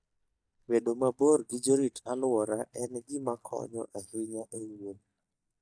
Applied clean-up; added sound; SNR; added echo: neural mask model DeepFilterNet 3.